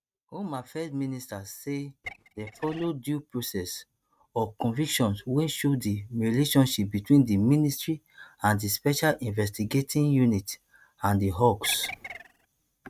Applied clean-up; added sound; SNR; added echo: neural mask model RNNoise.